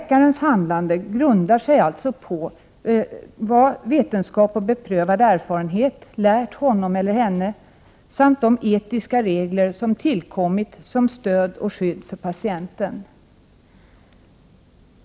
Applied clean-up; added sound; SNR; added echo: none; none; none; none.